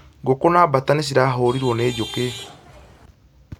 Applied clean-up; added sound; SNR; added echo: none; Traffic noise, roadway noise / Vehicle horn, car horn, honking; 16 dB; none.